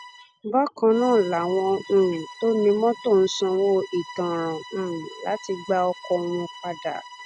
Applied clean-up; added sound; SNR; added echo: none; Bowed string instrument; 18 dB; none.